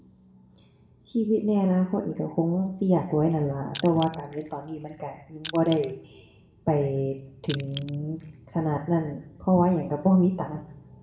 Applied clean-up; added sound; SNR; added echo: none; Crushing; 11 dB; reverberation time 0.7 s.